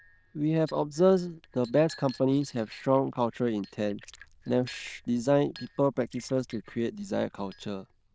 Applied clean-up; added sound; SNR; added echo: neural diffusion model UNIVERSE++.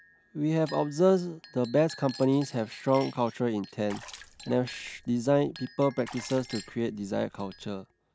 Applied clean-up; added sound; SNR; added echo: none; Chink, clink + Water / Splash, splatter; 20 dB; none.